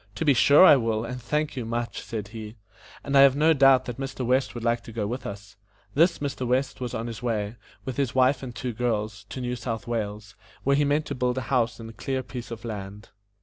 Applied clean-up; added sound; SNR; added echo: none; none; none; none.